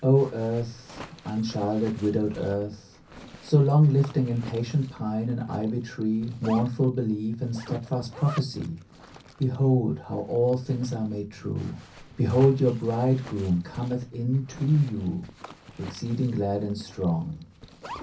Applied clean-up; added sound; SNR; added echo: none; Zipper (clothing); 20 dB; reverberation time 0.3 s.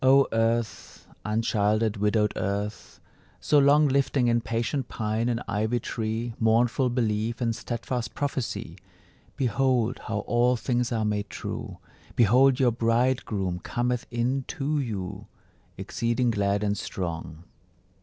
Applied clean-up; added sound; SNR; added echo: none; none; none; none.